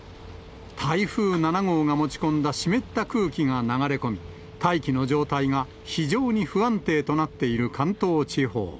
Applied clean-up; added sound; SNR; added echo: none; none; none; none.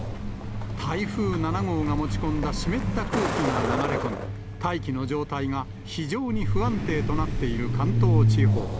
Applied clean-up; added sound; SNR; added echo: none; Truck; -3 dB; none.